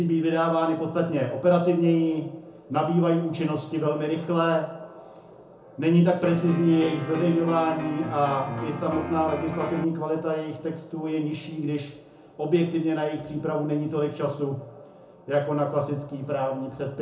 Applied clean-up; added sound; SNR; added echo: none; Piano; 9 dB; reverberation time 0.5 s.